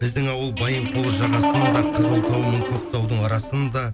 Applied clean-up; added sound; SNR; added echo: none; Guitar + Motorcycle; 2 dB; none.